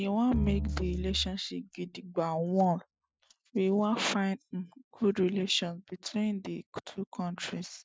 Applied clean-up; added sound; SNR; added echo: classical method Wiener filter.